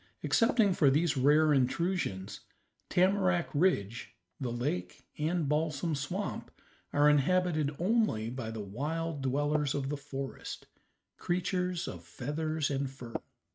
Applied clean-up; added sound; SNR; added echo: neural mask model RNNoise.